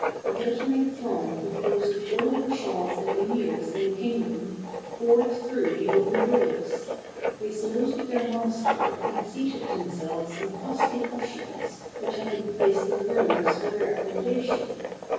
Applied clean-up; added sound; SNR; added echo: none; Writing; 4 dB; reverberation time 1.3 s.